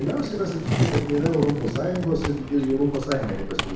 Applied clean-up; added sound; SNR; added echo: none; Skateboard; 4 dB; reverberation time 0.9 s.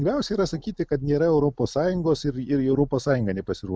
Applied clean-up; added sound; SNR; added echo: none; none; none; none.